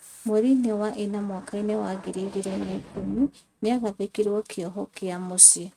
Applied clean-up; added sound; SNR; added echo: neural mask model RNNoise.